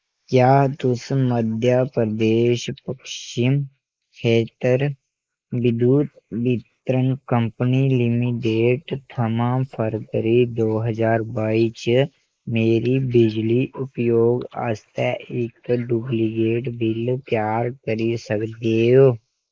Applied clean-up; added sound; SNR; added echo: neural mask model Resemble Enhance denoiser.